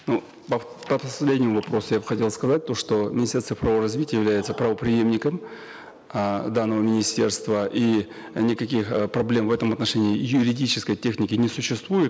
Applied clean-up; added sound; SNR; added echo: none; none; none; none.